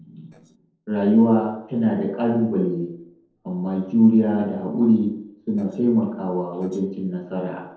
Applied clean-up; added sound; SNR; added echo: neural separator model SepFormer DNS4.